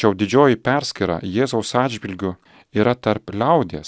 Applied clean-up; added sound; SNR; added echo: none; none; none; none.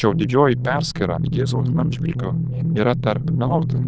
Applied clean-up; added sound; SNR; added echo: neural diffusion model UNIVERSE++.